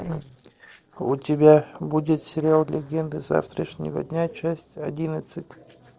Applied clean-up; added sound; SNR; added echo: neural separator model SepFormer DNS4.